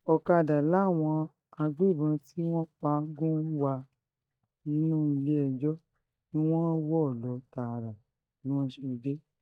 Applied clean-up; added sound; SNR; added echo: neural mask model DeepFilterNet 3.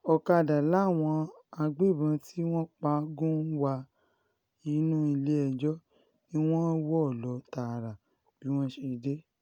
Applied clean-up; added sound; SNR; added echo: none; none; none; none.